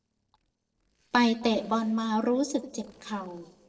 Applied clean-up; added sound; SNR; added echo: neural separator model SepFormer DNS4.